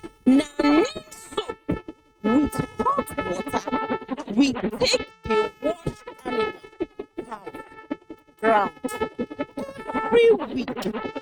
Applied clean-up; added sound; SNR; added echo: neural mask model RNNoise.